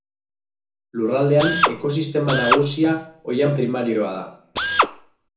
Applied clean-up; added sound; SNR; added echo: none; Drill; 0 dB; reverberation time 0.6 s.